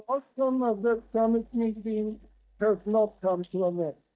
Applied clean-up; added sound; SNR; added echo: neural mask model DeepFilterNet 3.